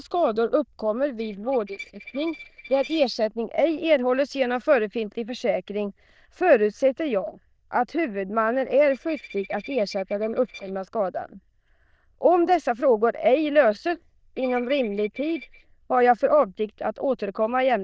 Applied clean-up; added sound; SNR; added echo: neural diffusion model UNIVERSE++.